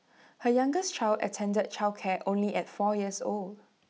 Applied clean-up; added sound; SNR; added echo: none; none; none; none.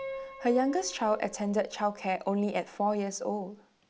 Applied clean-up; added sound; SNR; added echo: none; Piano; 15 dB; none.